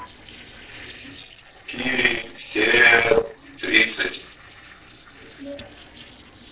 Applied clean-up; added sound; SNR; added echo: neural separator model SepFormer DNS4.